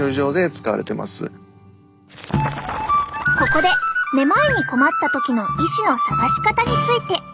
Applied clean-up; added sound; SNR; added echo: none; none; none; none.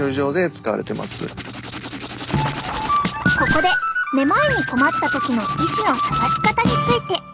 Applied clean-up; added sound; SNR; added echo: none; Writing; 5 dB; none.